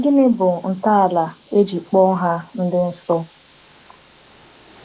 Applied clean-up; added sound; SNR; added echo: neural mask model Resemble Enhance denoiser.